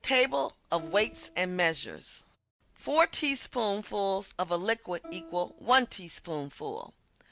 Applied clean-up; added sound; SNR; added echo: none; Plucked string instrument; 19 dB; none.